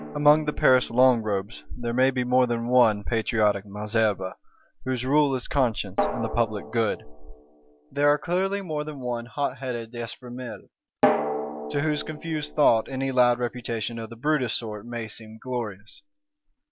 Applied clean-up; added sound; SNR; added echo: none; Drum; 10 dB; none.